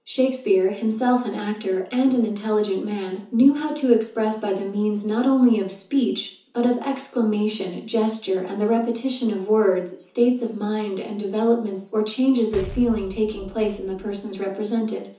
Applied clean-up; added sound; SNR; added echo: none; Explosion; 15 dB; reverberation time 0.6 s.